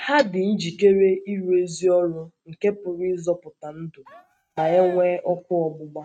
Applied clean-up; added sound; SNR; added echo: neural mask model RNNoise.